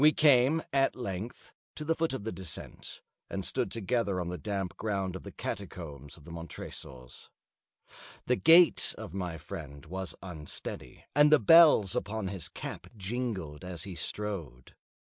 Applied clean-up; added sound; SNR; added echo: none; none; none; none.